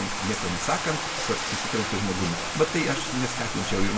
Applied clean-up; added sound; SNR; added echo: none; Bathtub (filling or washing); 1 dB; reverberation time 1.1 s.